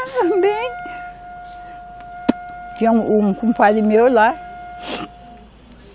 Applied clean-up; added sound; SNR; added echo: none; Wind instrument, woodwind instrument; 15 dB; none.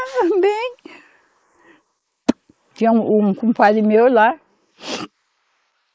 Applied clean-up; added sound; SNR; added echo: neural mask model Resemble Enhance denoiser.